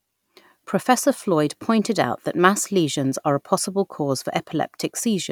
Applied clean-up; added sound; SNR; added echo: none; none; none; none.